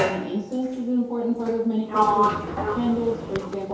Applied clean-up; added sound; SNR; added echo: none; Sliding door; 2 dB; reverberation time 2.4 s.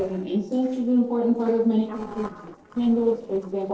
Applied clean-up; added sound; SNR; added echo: neural separator model SepFormer DNS4.